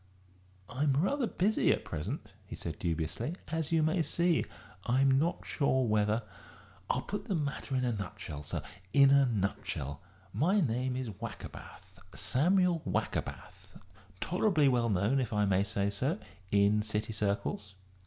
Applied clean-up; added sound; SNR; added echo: none; none; none; none.